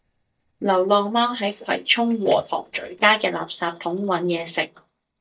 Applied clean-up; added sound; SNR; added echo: neural mask model DeepFilterNet 3.